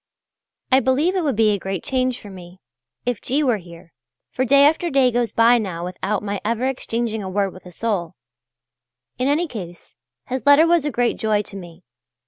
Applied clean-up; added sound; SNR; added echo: none; none; none; none.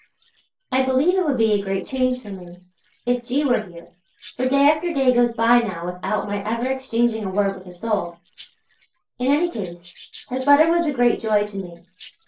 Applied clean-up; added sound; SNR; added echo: neural separator model SepFormer DNS4.